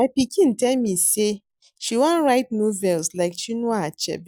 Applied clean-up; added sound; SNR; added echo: none; none; none; none.